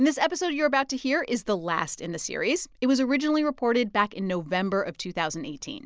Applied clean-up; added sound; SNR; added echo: none; none; none; none.